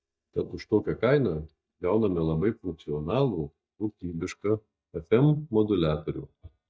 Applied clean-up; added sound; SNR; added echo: neural mask model DeepFilterNet 3.